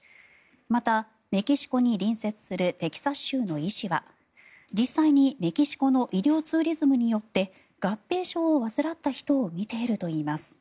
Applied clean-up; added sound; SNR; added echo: none; none; none; none.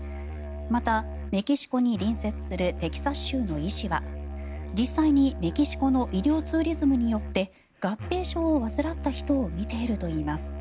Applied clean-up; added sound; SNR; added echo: none; Musical instrument; 8 dB; none.